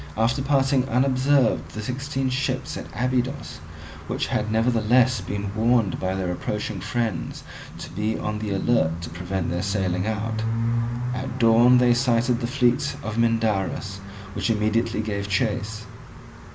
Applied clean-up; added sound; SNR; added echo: none; none; none; none.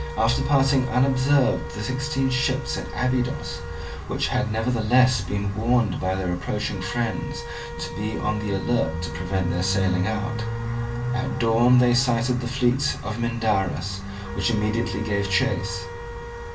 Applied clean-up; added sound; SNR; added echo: none; Wind instrument, woodwind instrument; 15 dB; reverberation time 0.2 s.